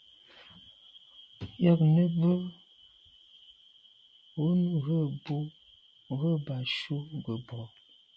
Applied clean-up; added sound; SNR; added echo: none; none; none; none.